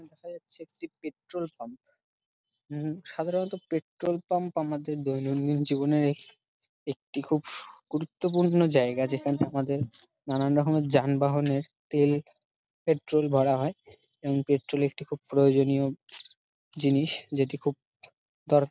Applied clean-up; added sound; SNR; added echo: none; none; none; none.